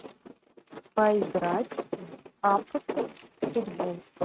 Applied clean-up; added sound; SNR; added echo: neural mask model RNNoise.